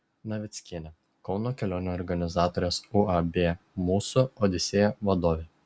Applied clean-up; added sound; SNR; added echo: none; none; none; none.